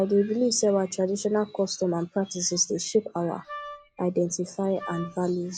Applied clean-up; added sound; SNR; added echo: none; Wind instrument, woodwind instrument; 14 dB; none.